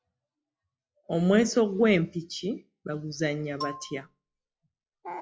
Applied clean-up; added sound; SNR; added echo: classical method log-MMSE.